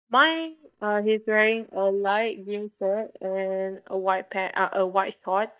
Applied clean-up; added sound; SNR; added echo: neural mask model DeepFilterNet 3.